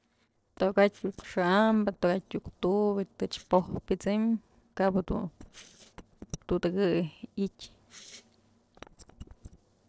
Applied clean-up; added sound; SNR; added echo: neural separator model SepFormer DNS4.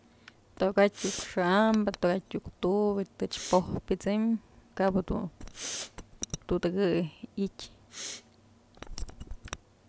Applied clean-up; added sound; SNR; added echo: none; Respiratory sounds; 17 dB; none.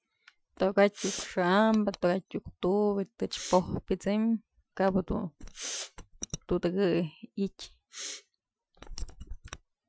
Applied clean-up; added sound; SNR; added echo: classical method Wiener filter.